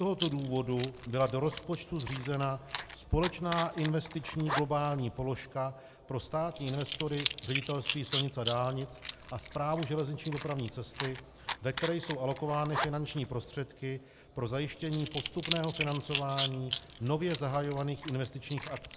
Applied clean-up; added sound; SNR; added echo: none; Coin (dropping) / Zipper (clothing); -1 dB; none.